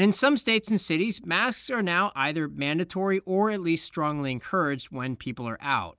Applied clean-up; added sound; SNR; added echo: none; none; none; none.